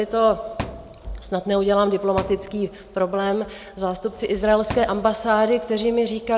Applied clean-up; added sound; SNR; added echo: none; Thump, thud; 15 dB; none.